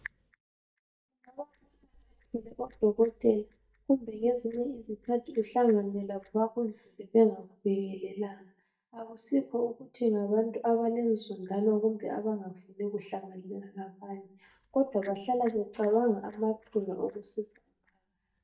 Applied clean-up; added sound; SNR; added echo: neural mask model DeepFilterNet 3.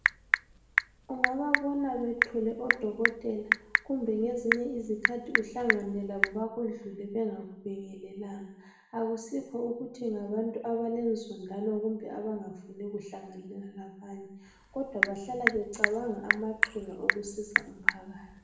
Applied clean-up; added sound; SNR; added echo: none; Telephone / Typing; 0 dB; reverberation time 0.8 s.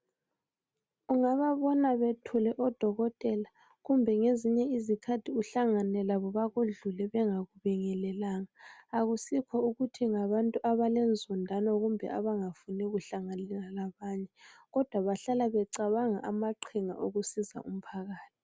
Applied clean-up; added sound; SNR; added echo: none; none; none; none.